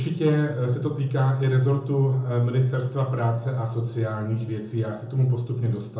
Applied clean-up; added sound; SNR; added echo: none; none; none; reverberation time 0.6 s.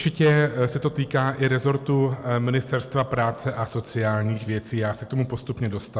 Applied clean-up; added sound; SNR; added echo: none; none; none; none.